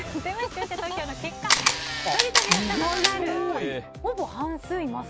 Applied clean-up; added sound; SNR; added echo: none; Camera; -4 dB; none.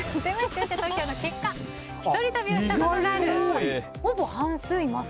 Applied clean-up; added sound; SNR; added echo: none; none; none; none.